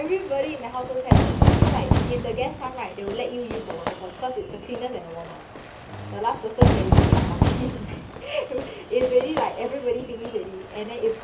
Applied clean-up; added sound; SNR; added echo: none; Fire / Fireworks; -4 dB; reverberation time 0.3 s.